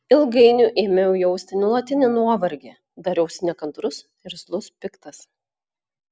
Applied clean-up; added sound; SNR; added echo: none; none; none; none.